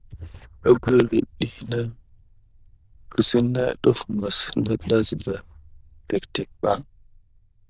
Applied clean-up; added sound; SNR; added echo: neural diffusion model UNIVERSE++.